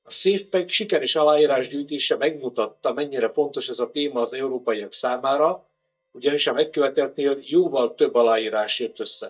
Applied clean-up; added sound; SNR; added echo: neural mask model DeepFilterNet 3.